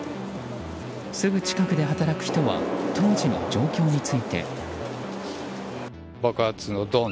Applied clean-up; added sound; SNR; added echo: none; Wind instrument, woodwind instrument; 11 dB; none.